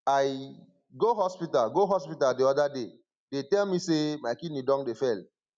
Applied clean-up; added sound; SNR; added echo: none; none; none; none.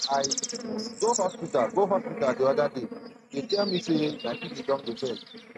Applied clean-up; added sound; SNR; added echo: neural mask model RNNoise.